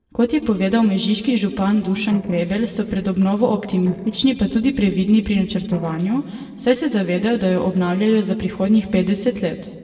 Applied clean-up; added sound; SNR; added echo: neural separator model SepFormer DNS4.